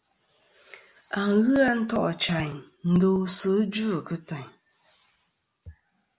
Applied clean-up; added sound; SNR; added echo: none; none; none; none.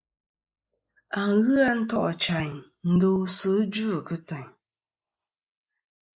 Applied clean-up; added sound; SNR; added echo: neural mask model Resemble Enhance denoiser.